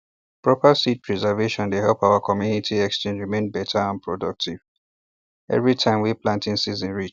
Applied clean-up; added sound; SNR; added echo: none; none; none; none.